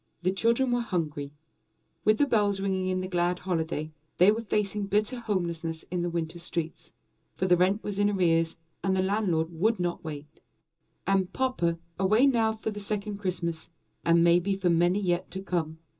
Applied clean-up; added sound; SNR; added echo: none; none; none; reverberation time 0.2 s.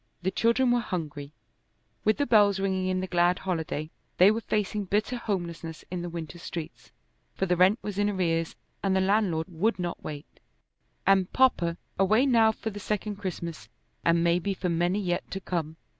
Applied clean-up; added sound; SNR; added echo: none; none; none; none.